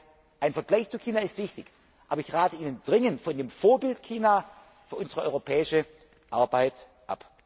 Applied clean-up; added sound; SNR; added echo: none; none; none; none.